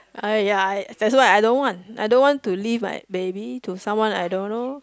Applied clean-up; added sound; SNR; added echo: none; none; none; none.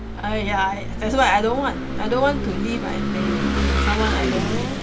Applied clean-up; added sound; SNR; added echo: none; Engine / Vehicle; 0 dB; reverberation time 0.2 s.